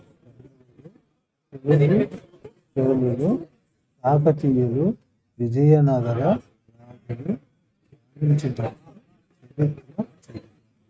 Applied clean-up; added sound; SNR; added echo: neural mask model RNNoise.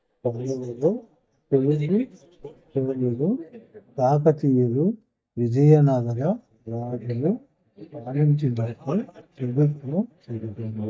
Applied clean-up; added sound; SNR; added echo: neural mask model DeepFilterNet 3.